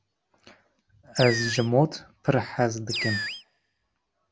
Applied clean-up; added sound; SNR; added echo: none; Animal; 7 dB; none.